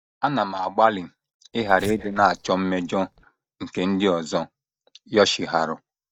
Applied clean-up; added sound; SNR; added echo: neural mask model DeepFilterNet 3.